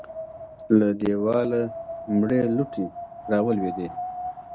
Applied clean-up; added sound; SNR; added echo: none; Wind; 11 dB; none.